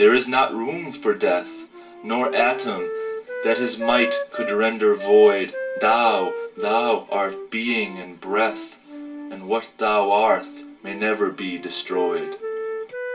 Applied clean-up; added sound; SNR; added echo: none; Wind instrument, woodwind instrument; 9 dB; reverberation time 0.1 s.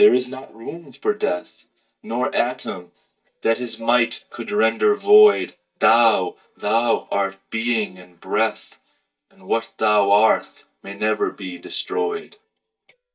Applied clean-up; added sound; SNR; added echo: neural mask model DeepFilterNet 3.